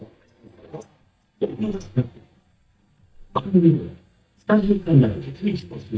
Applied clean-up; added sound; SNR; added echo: neural mask model DeepFilterNet 3.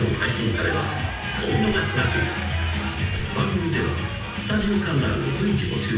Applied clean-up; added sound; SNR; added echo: none; Slam / Car; 19 dB; reverberation time 0.9 s.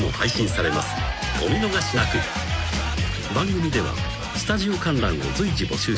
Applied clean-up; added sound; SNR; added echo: none; none; none; none.